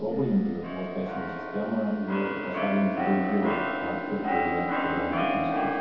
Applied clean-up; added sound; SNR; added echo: none; Keyboard (musical); 0 dB; reverberation time 1.2 s.